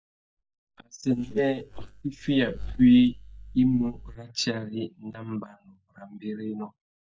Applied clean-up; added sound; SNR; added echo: neural mask model DeepFilterNet 3.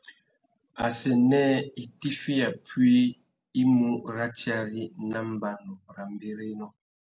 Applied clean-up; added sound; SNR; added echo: none; none; none; none.